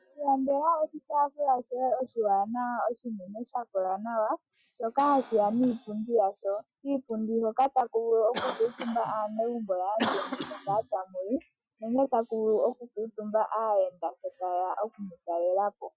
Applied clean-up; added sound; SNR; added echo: classical method Wiener filter.